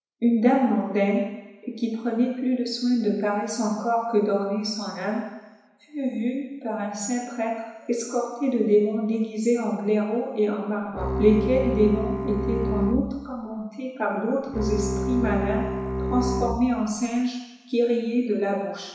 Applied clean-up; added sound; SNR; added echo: none; Bowed string instrument; 3 dB; reverberation time 1.0 s.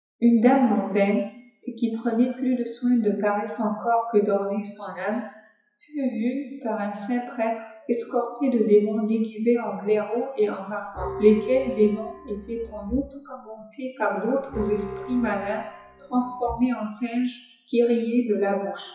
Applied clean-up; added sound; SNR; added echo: classical method WPE with log-MMSE.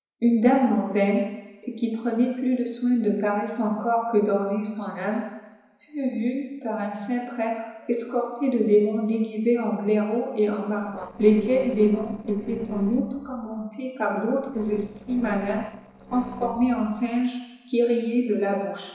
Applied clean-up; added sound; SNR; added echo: neural separator model SepFormer DNS4.